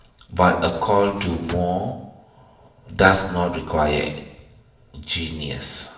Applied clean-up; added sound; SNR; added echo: none; Drawer open or close; 15 dB; reverberation time 0.9 s.